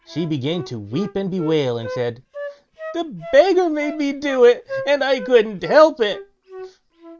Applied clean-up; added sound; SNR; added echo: none; Wind instrument, woodwind instrument; 16 dB; none.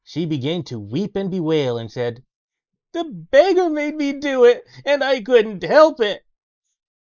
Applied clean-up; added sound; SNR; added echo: neural mask model Resemble Enhance denoiser.